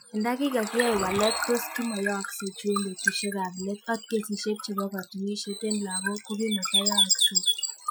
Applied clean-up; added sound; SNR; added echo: classical method Wiener filter.